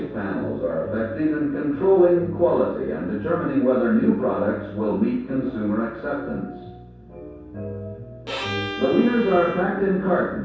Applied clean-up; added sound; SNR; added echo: none; Bowed string instrument; 11 dB; reverberation time 0.7 s.